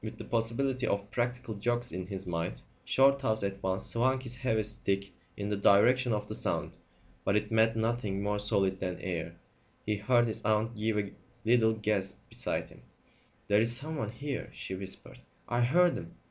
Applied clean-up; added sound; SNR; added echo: none; none; none; none.